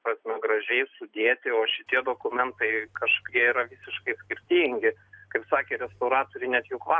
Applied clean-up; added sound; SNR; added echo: none; none; none; none.